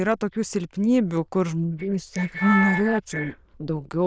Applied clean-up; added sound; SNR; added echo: neural diffusion model UNIVERSE++.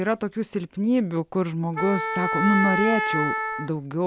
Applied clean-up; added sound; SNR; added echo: none; Wind instrument, woodwind instrument; 1 dB; none.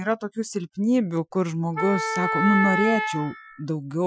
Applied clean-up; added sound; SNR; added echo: classical method Wiener filter.